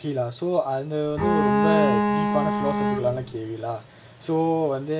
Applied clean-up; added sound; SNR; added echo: none; Bowed string instrument; -3 dB; none.